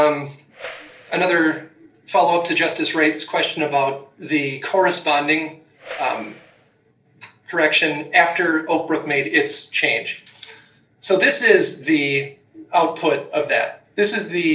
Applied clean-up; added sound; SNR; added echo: neural separator model SepFormer DNS4.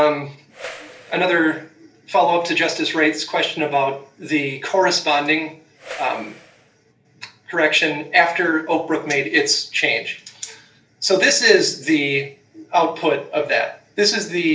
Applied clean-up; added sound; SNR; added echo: none; Whoosh, swoosh, swish; 18 dB; reverberation time 0.3 s.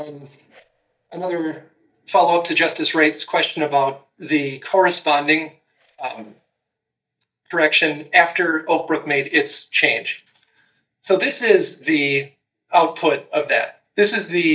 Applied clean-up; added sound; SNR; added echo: neural mask model DeepFilterNet 3.